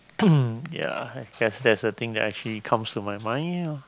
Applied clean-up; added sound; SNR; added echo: none; none; none; none.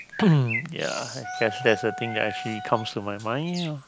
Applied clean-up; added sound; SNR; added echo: none; Wind instrument, woodwind instrument + Bird; 10 dB; none.